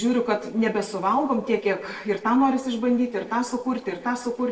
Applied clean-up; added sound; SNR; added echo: neural separator model SepFormer DNS4.